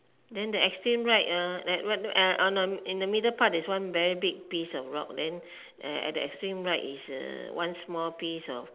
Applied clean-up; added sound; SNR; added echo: none; none; none; none.